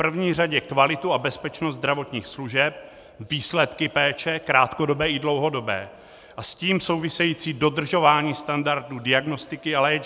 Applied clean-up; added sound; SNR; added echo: none; none; none; none.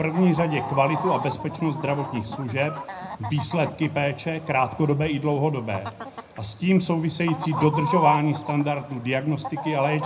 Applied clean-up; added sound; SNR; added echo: none; Chicken, rooster; 9 dB; reverberation time 0.4 s.